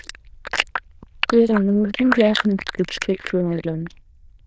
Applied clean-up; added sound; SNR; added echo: neural diffusion model UNIVERSE++.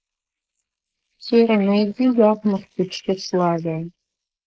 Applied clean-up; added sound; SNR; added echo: neural mask model Resemble Enhance denoiser.